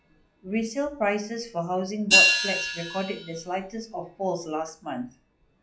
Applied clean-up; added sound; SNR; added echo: classical method log-MMSE.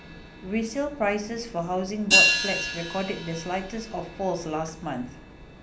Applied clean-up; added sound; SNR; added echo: none; Hi-hat; -1 dB; none.